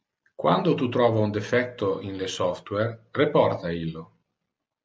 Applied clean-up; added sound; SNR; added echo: none; none; none; none.